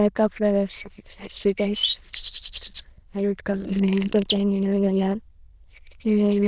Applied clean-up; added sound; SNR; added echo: neural diffusion model UNIVERSE++.